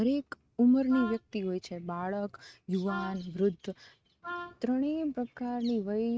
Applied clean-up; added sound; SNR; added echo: neural mask model RNNoise.